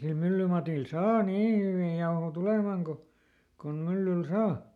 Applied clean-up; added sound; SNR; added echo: none; none; none; none.